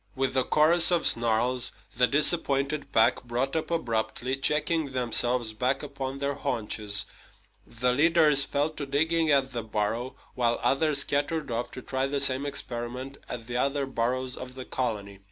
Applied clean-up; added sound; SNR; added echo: none; none; none; none.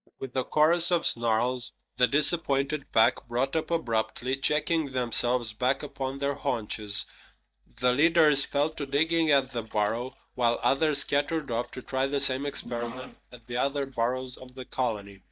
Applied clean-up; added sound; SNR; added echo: neural mask model DeepFilterNet 3.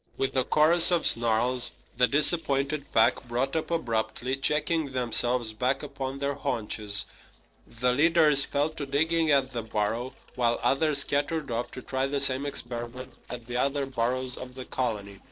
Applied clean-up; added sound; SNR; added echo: neural separator model SepFormer DNS4.